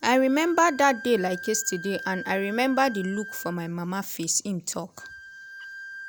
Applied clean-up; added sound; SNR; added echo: none; Wind instrument, woodwind instrument; 14 dB; none.